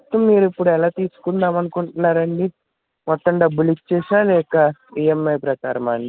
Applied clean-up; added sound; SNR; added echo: none; none; none; none.